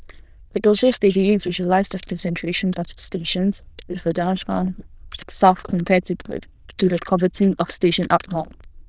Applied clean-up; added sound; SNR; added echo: neural diffusion model UNIVERSE++.